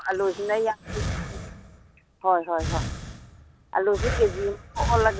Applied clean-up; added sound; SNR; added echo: none; Breathing; 5 dB; none.